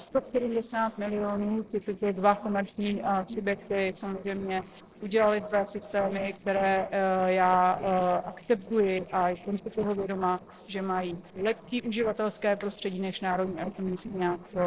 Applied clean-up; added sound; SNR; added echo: neural separator model SepFormer DNS4.